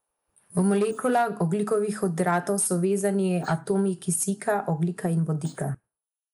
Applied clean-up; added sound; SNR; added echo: neural mask model Resemble Enhance denoiser.